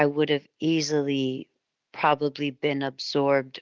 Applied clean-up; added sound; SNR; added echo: none; none; none; none.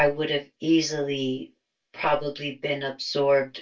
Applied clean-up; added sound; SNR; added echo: none; none; none; reverberation time 0.2 s.